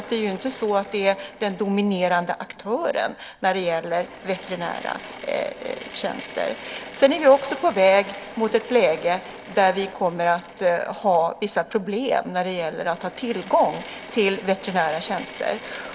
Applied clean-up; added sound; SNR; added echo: none; Drill / Mechanisms; 17 dB; none.